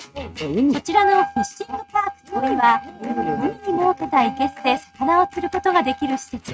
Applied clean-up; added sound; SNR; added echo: neural mask model RNNoise.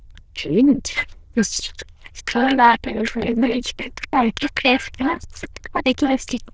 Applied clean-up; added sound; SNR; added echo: neural diffusion model UNIVERSE++.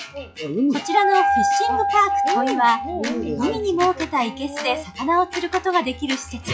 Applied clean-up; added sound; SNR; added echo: classical method log-MMSE.